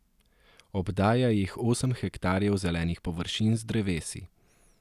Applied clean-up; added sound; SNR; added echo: none; none; none; none.